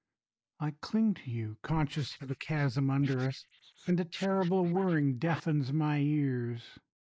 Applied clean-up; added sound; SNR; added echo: neural mask model Resemble Enhance denoiser.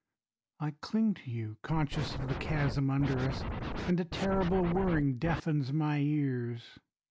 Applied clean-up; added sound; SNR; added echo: none; Scratching (performance technique); 5 dB; none.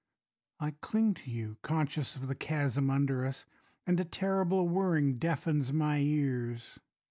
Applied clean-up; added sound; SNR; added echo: none; none; none; none.